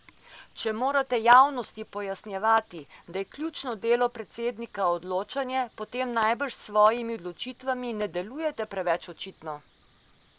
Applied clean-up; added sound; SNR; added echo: none; none; none; none.